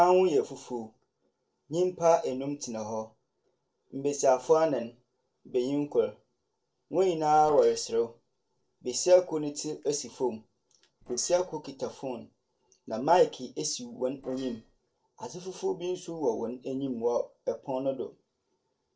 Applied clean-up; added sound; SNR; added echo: neural separator model SepFormer DNS4.